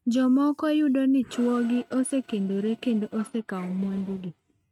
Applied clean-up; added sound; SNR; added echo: neural mask model RNNoise.